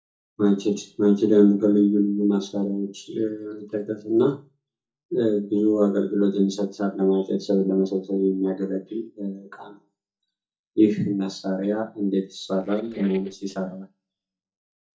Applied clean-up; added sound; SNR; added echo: neural mask model DeepFilterNet 3.